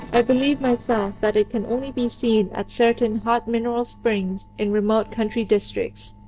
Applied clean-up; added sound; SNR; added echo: neural separator model SepFormer DNS4.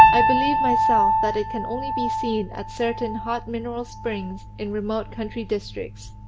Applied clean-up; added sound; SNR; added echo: none; Piano; -5 dB; none.